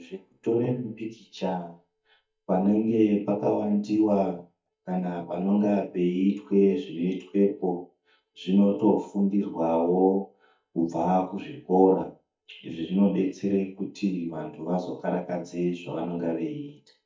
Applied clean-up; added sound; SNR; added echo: neural mask model DeepFilterNet 3.